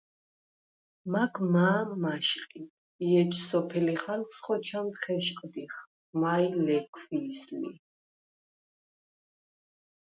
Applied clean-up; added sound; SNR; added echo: none; none; none; none.